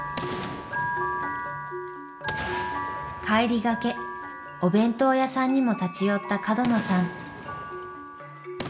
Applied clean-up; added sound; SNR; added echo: none; Boom; 14 dB; reverberation time 0.6 s.